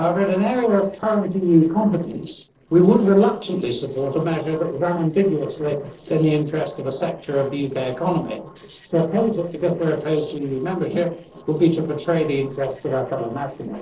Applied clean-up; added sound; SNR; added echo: neural separator model SepFormer DNS4.